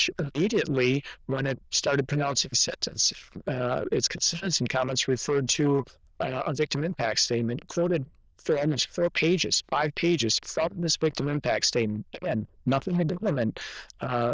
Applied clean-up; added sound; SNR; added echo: neural diffusion model UNIVERSE++.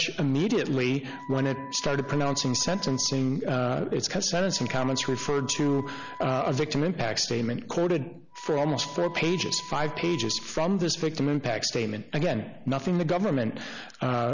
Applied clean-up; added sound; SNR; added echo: none; Wind instrument, woodwind instrument; 17 dB; none.